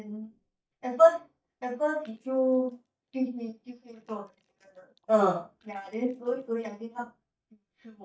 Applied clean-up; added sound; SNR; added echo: neural mask model DeepFilterNet 3.